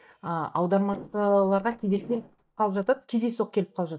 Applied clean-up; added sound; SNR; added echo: neural mask model DeepFilterNet 3.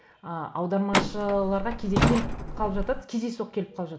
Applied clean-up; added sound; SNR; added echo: none; Truck; -2 dB; none.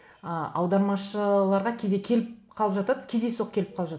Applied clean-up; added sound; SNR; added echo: none; none; none; none.